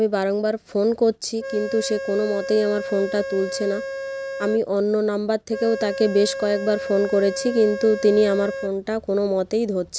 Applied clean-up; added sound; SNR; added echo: none; Organ; 8 dB; none.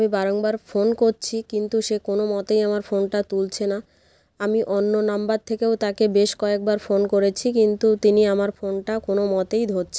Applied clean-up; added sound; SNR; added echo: none; none; none; none.